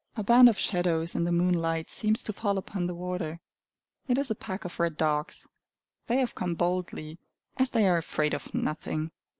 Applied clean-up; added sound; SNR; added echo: none; none; none; none.